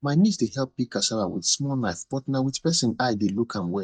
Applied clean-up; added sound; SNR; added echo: neural mask model DeepFilterNet 3.